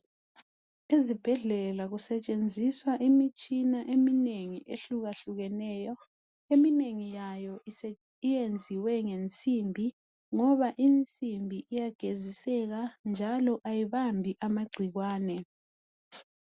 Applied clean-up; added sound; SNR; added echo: none; none; none; none.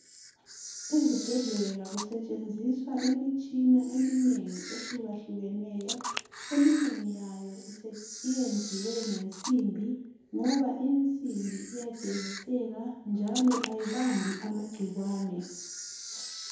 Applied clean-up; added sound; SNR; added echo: none; Camera; 12 dB; reverberation time 2.0 s.